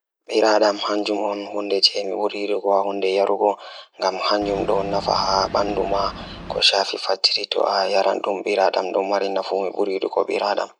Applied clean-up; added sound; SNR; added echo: none; Boat, Water vehicle; 13 dB; none.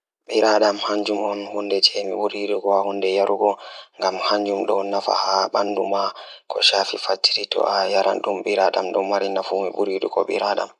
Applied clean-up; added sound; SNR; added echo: none; none; none; none.